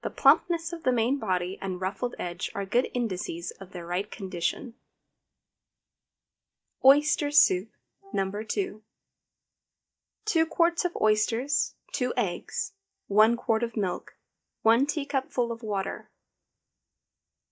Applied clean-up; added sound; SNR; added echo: neural mask model DeepFilterNet 3.